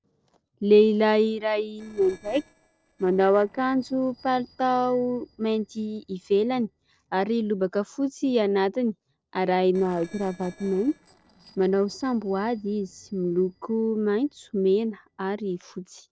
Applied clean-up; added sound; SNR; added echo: neural separator model SepFormer DNS4.